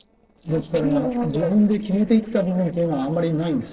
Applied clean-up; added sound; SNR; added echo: neural separator model SepFormer DNS4.